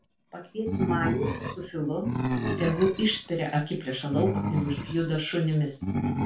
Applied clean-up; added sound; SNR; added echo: none; Animal; 3 dB; reverberation time 0.2 s.